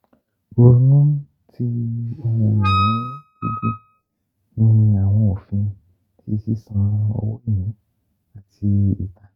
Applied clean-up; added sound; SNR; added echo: neural mask model RNNoise.